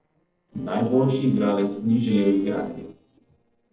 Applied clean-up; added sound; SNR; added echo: neural separator model SepFormer DNS4.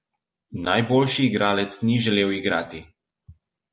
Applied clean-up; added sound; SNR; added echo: none; none; none; none.